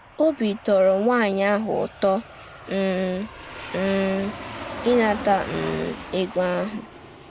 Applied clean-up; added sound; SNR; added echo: none; Aircraft; 14 dB; none.